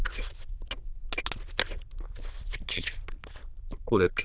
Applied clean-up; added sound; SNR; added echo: neural diffusion model UNIVERSE++.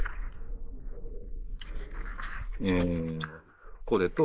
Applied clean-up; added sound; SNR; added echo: neural mask model Resemble Enhance denoiser.